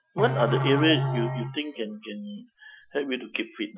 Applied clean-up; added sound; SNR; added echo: classical method Wiener filter.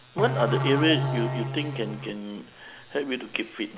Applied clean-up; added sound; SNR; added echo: none; Musical instrument; 1 dB; none.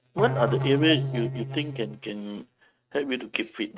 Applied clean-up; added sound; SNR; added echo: neural mask model RNNoise.